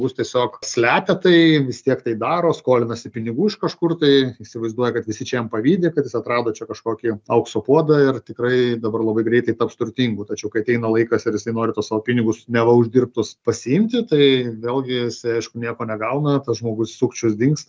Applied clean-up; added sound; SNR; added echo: none; none; none; none.